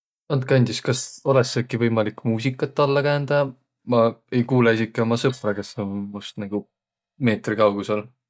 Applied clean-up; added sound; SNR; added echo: neural mask model DeepFilterNet 3.